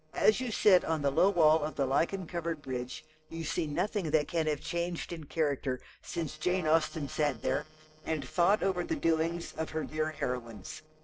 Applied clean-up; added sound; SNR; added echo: neural separator model SepFormer DNS4.